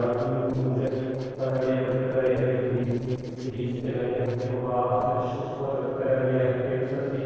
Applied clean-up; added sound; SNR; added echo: neural separator model SepFormer DNS4.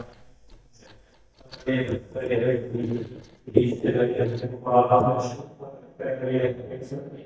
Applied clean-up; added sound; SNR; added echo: neural mask model DeepFilterNet 3.